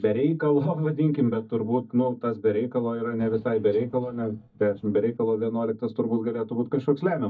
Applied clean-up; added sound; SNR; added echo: neural mask model DeepFilterNet 3.